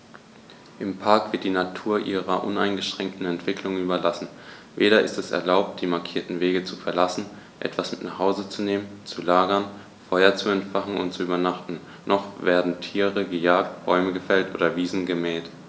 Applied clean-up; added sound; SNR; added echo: none; none; none; none.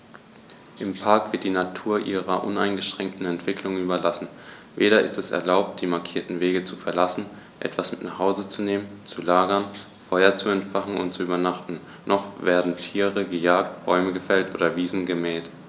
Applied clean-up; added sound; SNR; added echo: none; Rattle (instrument); 16 dB; none.